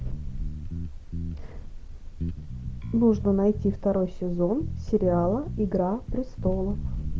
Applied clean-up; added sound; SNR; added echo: none; Bass guitar; 9 dB; none.